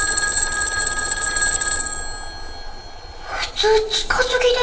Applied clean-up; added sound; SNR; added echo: neural separator model SepFormer DNS4.